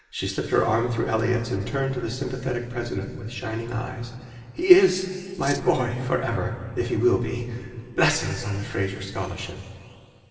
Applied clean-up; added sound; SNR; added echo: none; Cutlery, silverware; 15 dB; reverberation time 2.4 s.